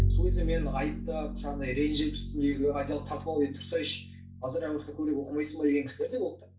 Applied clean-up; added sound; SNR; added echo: none; Bowed string instrument; 2 dB; reverberation time 0.2 s.